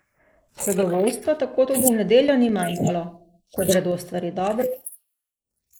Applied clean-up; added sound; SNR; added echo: neural mask model Resemble Enhance denoiser.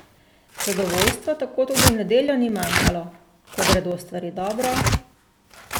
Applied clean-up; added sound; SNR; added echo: none; Tearing; 0 dB; none.